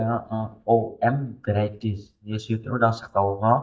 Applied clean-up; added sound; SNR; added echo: neural mask model DeepFilterNet 3.